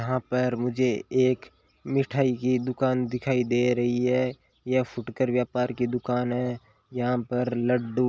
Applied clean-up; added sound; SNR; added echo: none; none; none; none.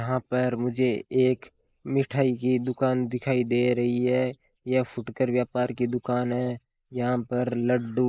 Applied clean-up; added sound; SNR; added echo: neural mask model Resemble Enhance denoiser.